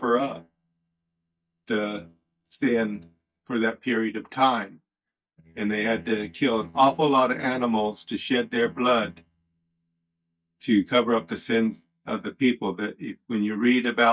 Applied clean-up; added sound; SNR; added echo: neural mask model DeepFilterNet 3.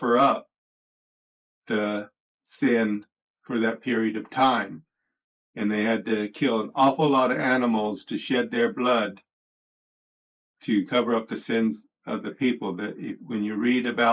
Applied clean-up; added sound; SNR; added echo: neural mask model Resemble Enhance denoiser.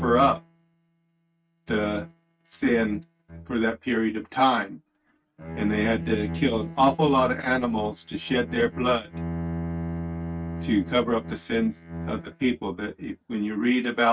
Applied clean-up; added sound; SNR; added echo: neural mask model RNNoise.